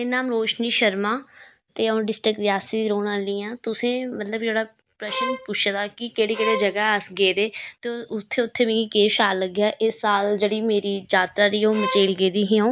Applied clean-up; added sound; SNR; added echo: none; Bowed string instrument; 8 dB; none.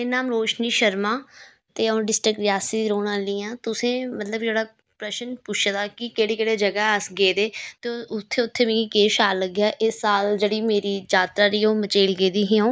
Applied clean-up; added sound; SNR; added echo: none; none; none; none.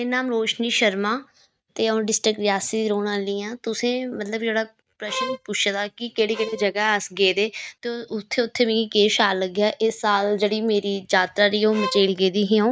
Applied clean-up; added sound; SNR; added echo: neural mask model RNNoise.